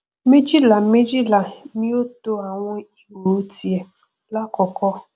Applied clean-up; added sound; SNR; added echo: none; none; none; none.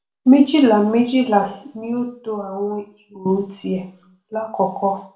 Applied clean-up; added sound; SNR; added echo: none; none; none; reverberation time 0.4 s.